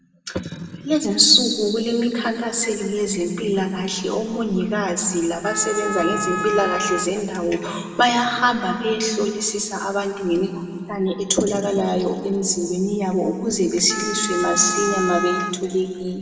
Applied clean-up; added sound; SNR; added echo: none; Wind instrument, woodwind instrument; 6 dB; reverberation time 1.9 s.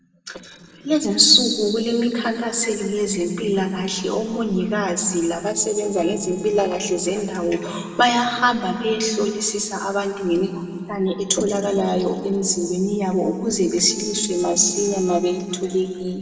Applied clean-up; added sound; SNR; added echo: neural separator model SepFormer DNS4.